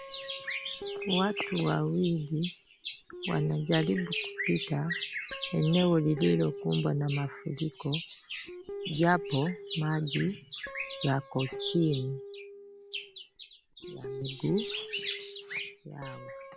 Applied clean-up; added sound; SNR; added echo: none; Guitar; 13 dB; none.